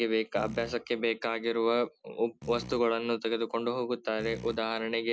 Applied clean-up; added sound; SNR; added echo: none; Fart; 15 dB; none.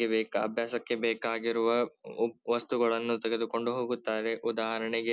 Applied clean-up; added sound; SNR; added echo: none; none; none; none.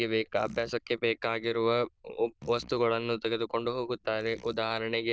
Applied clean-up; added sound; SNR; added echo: neural diffusion model UNIVERSE++.